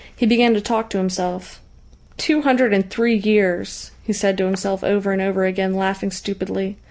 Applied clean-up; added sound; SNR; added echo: none; none; none; none.